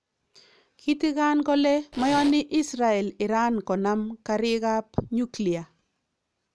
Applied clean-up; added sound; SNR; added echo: none; Zipper (clothing); 10 dB; none.